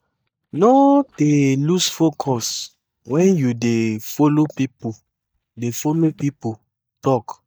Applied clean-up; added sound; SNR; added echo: neural mask model DeepFilterNet 3.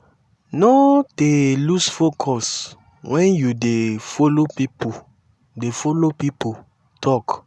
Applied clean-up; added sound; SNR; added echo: none; none; none; none.